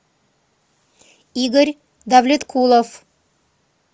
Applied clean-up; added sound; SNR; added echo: none; none; none; none.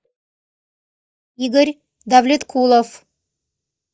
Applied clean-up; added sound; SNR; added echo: neural mask model DeepFilterNet 3.